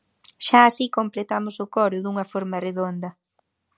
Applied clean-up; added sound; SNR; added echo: none; none; none; none.